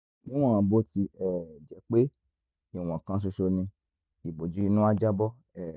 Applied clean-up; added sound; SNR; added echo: none; none; none; none.